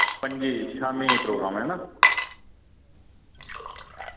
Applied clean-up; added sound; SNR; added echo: none; Water / Liquid; -3 dB; none.